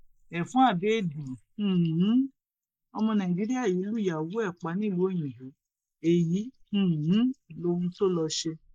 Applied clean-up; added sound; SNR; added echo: neural mask model Resemble Enhance denoiser.